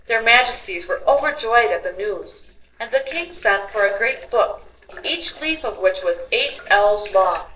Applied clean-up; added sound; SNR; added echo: neural separator model SepFormer DNS4.